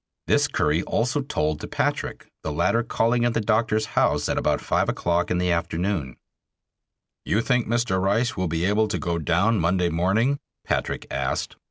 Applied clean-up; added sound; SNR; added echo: none; none; none; none.